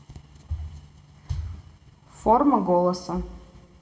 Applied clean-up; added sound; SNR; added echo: none; none; none; reverberation time 0.8 s.